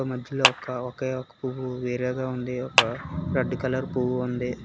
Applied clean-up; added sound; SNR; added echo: none; Clapping; 0 dB; none.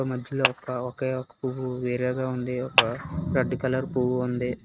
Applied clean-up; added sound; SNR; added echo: neural mask model RNNoise.